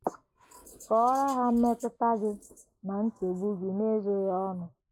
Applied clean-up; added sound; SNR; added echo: neural mask model Resemble Enhance denoiser.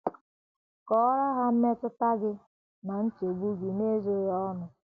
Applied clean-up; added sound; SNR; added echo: none; none; none; none.